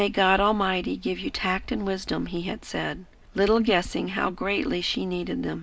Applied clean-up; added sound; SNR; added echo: none; none; none; none.